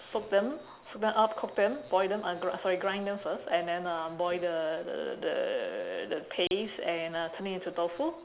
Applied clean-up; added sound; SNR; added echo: none; none; none; none.